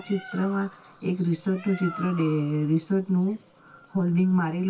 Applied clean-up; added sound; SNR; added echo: none; Bird; 18 dB; reverberation time 0.1 s.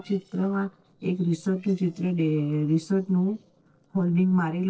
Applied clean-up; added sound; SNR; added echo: neural separator model SepFormer DNS4.